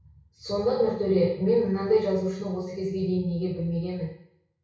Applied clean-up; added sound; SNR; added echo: none; none; none; reverberation time 0.6 s.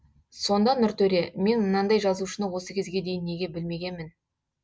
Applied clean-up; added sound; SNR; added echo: none; none; none; none.